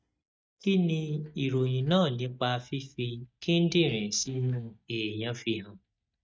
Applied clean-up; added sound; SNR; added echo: neural mask model DeepFilterNet 3.